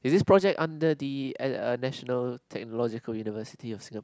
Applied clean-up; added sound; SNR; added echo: none; none; none; none.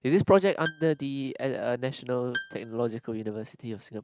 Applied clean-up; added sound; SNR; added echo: neural mask model RNNoise.